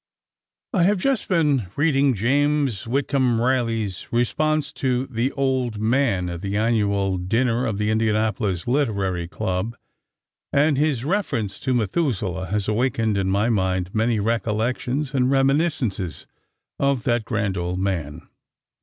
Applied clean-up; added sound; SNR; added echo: none; none; none; none.